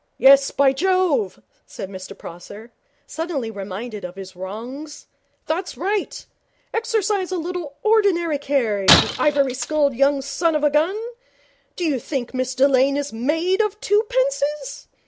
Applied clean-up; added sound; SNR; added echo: none; Shatter; 3 dB; none.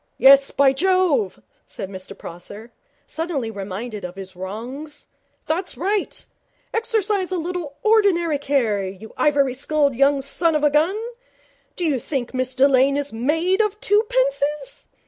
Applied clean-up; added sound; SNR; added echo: none; none; none; none.